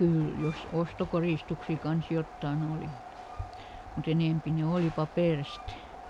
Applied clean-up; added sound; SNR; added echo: none; Train; 15 dB; none.